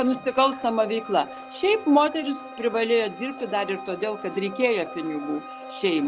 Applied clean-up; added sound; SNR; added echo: none; Organ + Domestic sounds, home sounds; 14 dB; none.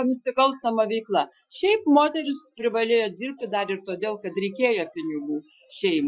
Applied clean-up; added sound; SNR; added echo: classical method Wiener filter.